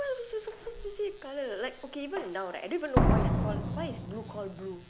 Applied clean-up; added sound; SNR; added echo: none; Slam; -4 dB; none.